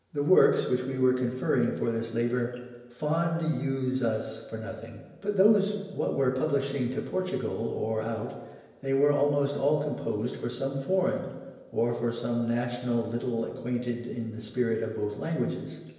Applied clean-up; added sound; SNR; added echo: none; none; none; reverberation time 1.0 s.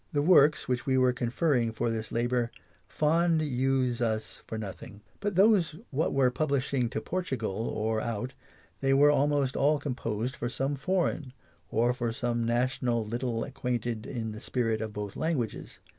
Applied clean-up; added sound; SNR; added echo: none; none; none; none.